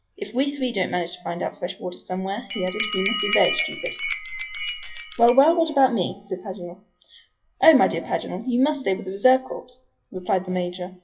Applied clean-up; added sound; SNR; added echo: classical method WPE with log-MMSE.